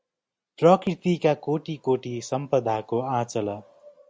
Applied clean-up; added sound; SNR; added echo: none; none; none; none.